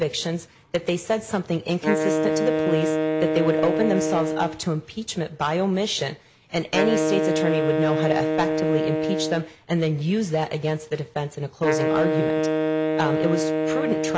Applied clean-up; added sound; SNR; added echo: none; Wind instrument, woodwind instrument; -1 dB; none.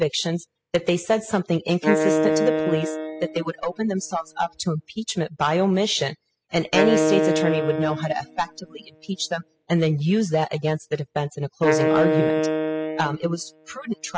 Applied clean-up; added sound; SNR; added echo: classical method spectral subtraction.